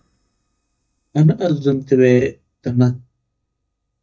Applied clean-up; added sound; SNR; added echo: neural mask model DeepFilterNet 3.